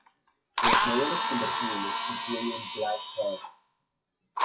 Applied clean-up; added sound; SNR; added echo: classical method WPE with log-MMSE.